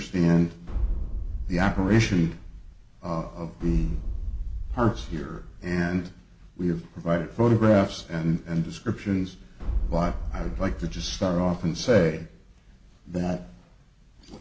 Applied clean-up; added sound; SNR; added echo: none; Boom; 4 dB; none.